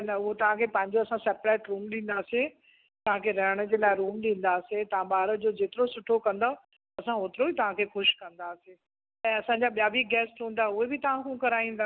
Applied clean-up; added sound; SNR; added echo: none; none; none; none.